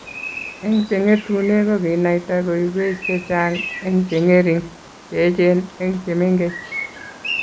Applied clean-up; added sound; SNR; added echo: none; Bird vocalization, bird call, bird song; 13 dB; none.